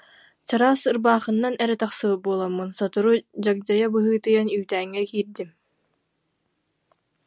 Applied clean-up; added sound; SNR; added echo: none; none; none; none.